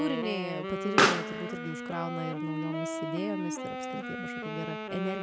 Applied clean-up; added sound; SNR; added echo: none; Explosion + Wind instrument, woodwind instrument; -3 dB; none.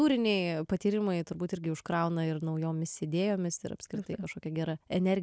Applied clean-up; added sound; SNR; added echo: none; none; none; none.